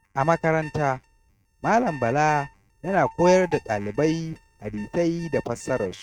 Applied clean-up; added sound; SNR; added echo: neural mask model RNNoise.